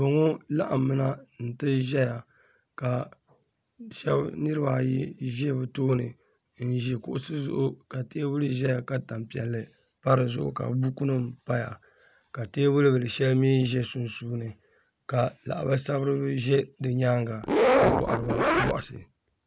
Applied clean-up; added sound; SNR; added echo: none; Zipper (clothing); -3 dB; none.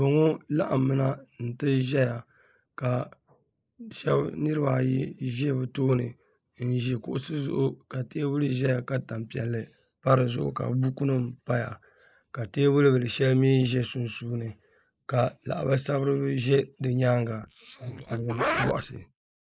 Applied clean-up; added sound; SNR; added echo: neural mask model Resemble Enhance denoiser.